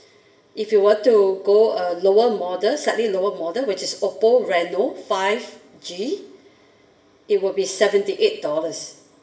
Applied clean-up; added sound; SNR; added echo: none; none; none; reverberation time 0.7 s.